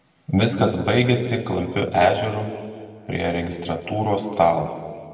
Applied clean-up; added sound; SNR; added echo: none; none; none; reverberation time 1.9 s.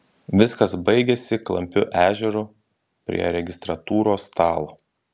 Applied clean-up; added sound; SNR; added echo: none; none; none; none.